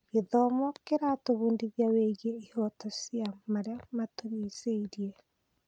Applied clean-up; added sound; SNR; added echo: none; none; none; none.